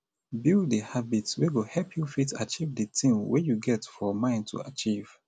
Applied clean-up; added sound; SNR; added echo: none; none; none; none.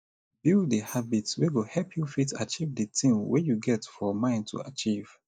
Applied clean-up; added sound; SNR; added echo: neural mask model DeepFilterNet 3.